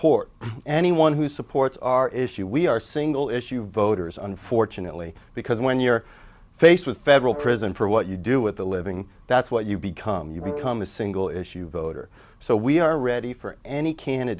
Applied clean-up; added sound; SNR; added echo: none; Brass instrument; 16 dB; none.